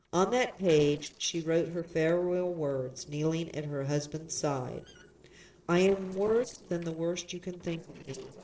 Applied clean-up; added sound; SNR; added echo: neural separator model SepFormer DNS4.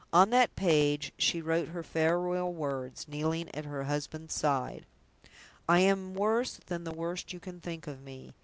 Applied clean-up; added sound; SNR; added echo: none; none; none; none.